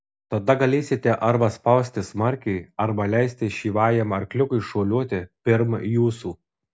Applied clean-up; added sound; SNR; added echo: none; none; none; none.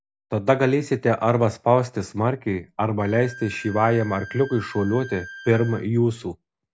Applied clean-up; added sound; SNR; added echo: none; Bowed string instrument; 18 dB; none.